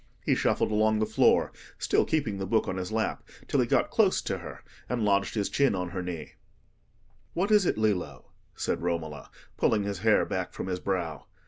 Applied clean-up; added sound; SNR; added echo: none; none; none; none.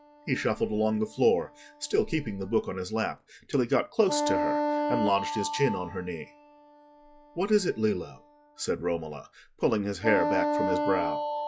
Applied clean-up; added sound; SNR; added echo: classical method log-MMSE.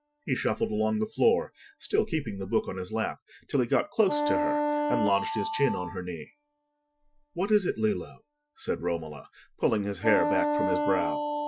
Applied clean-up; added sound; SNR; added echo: classical method Wiener filter.